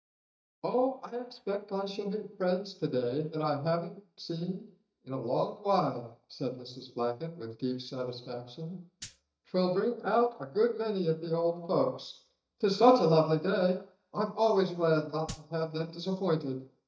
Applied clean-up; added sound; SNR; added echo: neural mask model DeepFilterNet 3.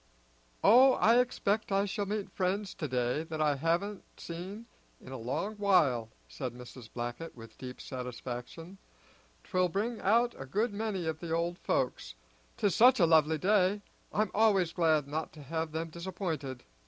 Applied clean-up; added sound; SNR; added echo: none; none; none; none.